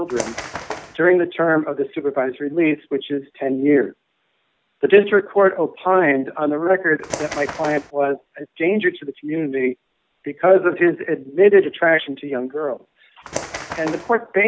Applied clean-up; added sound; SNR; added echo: none; Bird; 11 dB; none.